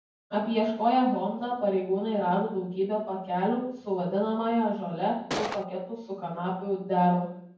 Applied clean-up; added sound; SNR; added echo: none; Gunshot, gunfire; 3 dB; reverberation time 0.9 s.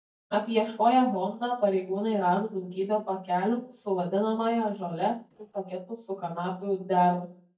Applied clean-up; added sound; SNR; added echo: neural mask model DeepFilterNet 3.